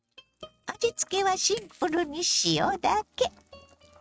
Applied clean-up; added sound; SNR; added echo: neural mask model RNNoise.